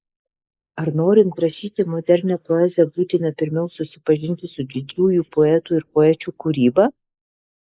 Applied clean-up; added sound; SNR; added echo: neural mask model Resemble Enhance denoiser.